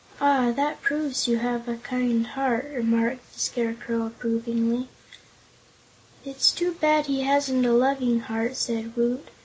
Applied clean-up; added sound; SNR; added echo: none; none; none; none.